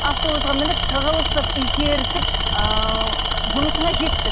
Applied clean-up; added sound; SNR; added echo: none; Tools; -4 dB; none.